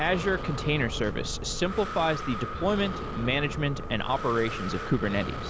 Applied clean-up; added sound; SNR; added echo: none; Breathing; 6 dB; none.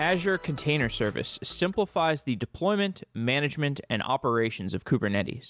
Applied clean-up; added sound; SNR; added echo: none; none; none; none.